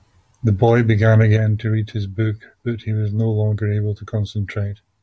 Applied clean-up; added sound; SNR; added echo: none; none; none; none.